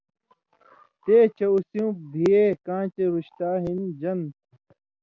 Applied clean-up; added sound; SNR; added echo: none; none; none; none.